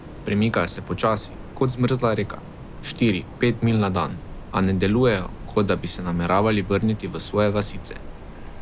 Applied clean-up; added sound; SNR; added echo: none; Train; 13 dB; none.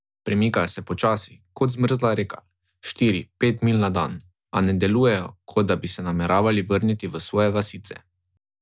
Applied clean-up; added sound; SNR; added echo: none; none; none; none.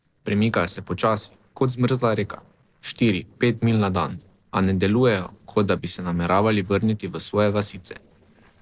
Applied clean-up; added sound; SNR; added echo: neural separator model SepFormer DNS4.